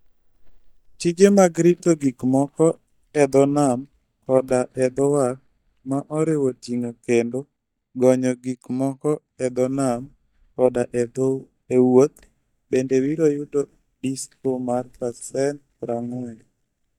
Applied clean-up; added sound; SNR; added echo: neural mask model DeepFilterNet 3.